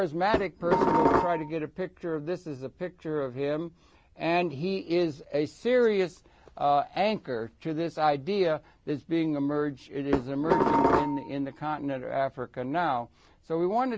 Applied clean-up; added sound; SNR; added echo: none; Dishes, pots, and pans; -3 dB; none.